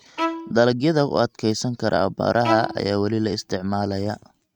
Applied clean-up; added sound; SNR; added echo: neural mask model RNNoise.